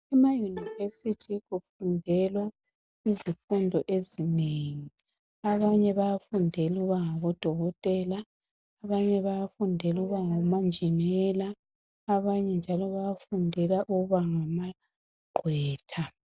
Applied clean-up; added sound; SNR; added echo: none; Bowed string instrument; 15 dB; none.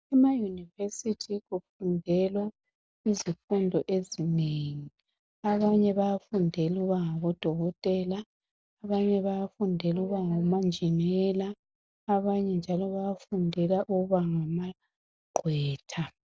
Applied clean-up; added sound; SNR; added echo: none; none; none; none.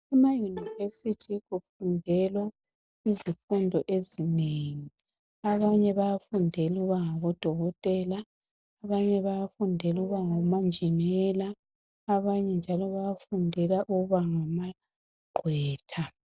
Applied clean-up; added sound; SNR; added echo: neural separator model SepFormer DNS4.